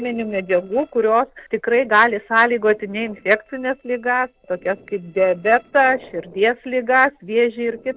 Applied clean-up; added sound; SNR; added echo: neural separator model SepFormer DNS4.